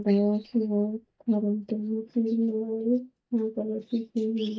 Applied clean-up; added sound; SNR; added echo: neural mask model DeepFilterNet 3.